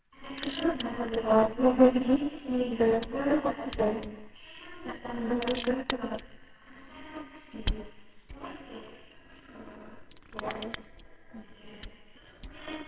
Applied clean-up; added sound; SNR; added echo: neural separator model SepFormer WHAMR!.